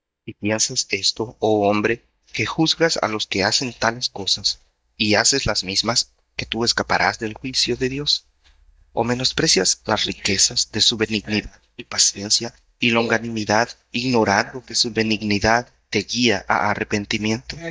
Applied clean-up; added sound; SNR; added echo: neural mask model DeepFilterNet 3.